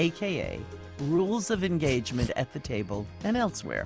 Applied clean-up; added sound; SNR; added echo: none; Dog; 15 dB; none.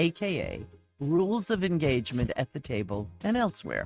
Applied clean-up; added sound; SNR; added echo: neural mask model RNNoise.